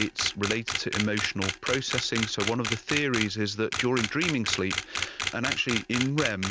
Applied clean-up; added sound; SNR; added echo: none; Camera; 3 dB; none.